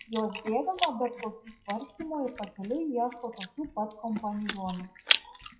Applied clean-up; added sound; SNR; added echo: classical method WPE with log-MMSE.